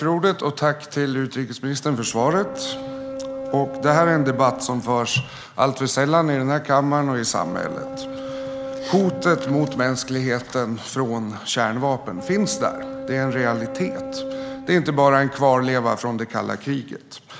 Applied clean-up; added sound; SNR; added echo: none; Boat, Water vehicle; 10 dB; none.